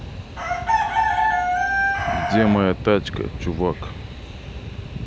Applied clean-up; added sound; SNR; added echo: none; Chicken, rooster; 0 dB; none.